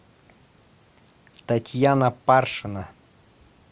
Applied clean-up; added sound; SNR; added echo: none; none; none; none.